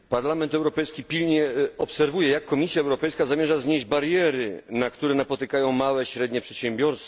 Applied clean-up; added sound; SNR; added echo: none; none; none; none.